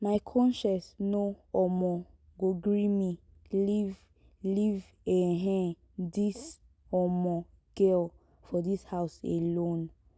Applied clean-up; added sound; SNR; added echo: none; none; none; none.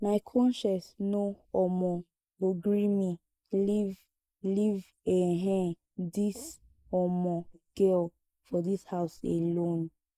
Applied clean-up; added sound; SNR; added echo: neural mask model Resemble Enhance denoiser.